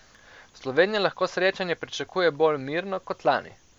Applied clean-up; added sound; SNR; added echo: none; none; none; none.